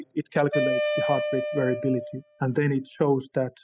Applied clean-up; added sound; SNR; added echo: classical method spectral subtraction.